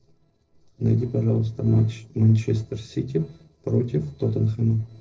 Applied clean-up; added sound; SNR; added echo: neural separator model SepFormer DNS4.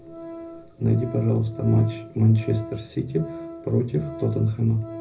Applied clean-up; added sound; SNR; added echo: none; Organ; 14 dB; reverberation time 0.4 s.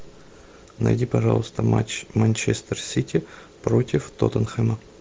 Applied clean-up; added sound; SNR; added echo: none; none; none; none.